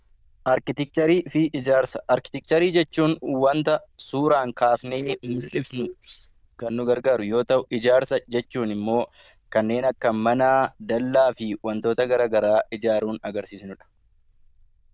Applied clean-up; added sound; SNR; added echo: neural diffusion model UNIVERSE++.